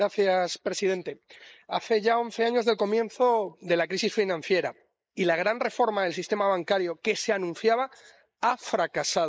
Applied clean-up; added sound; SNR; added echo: neural mask model Resemble Enhance denoiser.